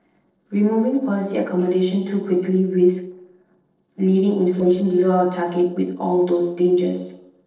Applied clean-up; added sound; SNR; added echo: neural separator model SepFormer DNS4.